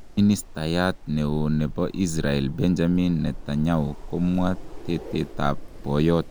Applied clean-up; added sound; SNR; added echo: none; Wind; 10 dB; none.